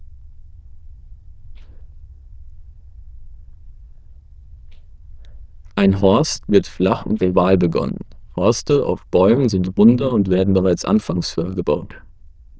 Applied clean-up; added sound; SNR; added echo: neural diffusion model UNIVERSE++.